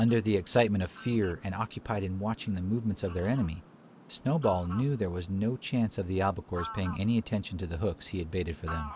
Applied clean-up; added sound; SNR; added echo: none; Fowl; 18 dB; none.